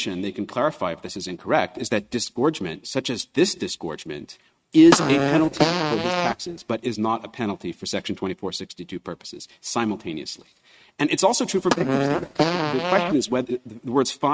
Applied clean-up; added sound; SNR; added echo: neural mask model RNNoise.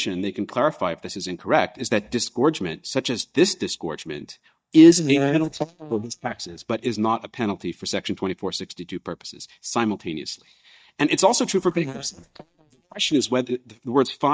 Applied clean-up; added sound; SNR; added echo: neural mask model DeepFilterNet 3.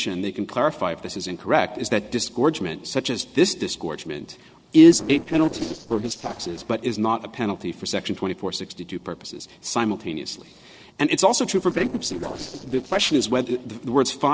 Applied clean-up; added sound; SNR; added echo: neural separator model SepFormer DNS4.